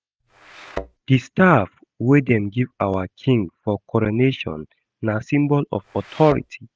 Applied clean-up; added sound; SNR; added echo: neural mask model RNNoise.